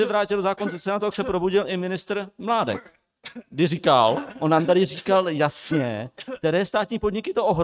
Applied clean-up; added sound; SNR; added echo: neural mask model RNNoise.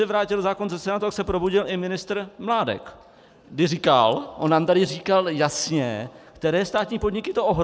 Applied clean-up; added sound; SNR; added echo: none; none; none; none.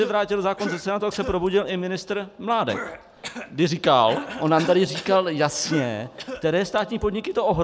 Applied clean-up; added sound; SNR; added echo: none; Cough; 14 dB; none.